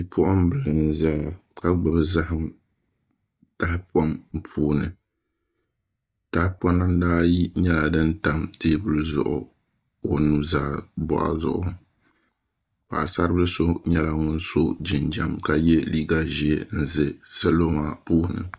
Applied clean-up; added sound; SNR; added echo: neural mask model DeepFilterNet 3.